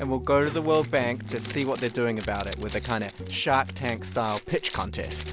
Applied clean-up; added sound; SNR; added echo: none; Zipper (clothing); 17 dB; none.